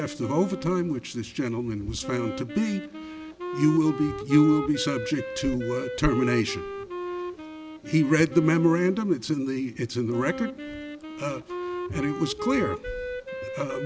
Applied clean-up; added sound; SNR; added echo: none; Wind instrument, woodwind instrument; 9 dB; none.